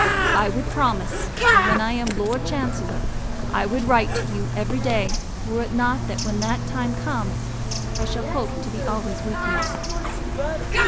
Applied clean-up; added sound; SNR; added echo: none; Bird; -3 dB; none.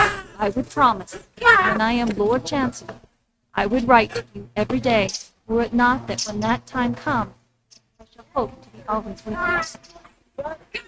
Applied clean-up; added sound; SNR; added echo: neural mask model RNNoise.